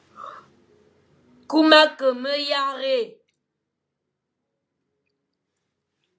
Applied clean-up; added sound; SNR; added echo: none; none; none; none.